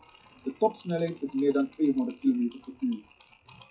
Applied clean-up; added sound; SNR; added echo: classical method WPE with log-MMSE.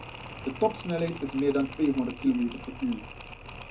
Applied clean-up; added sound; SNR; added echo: none; Mechanisms; 13 dB; reverberation time 0.3 s.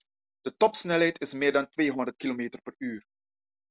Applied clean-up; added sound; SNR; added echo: none; none; none; none.